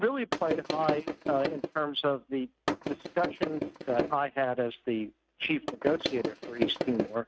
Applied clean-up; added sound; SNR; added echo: neural mask model RNNoise.